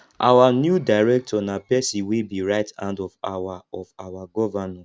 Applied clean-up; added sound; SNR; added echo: none; none; none; none.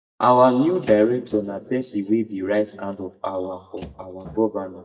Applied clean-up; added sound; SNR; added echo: neural mask model DeepFilterNet 3.